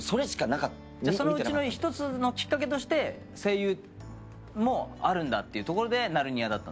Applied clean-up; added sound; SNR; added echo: none; none; none; none.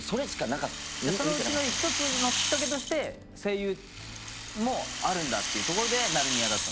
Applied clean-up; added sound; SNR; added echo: none; Rattle (instrument); 1 dB; none.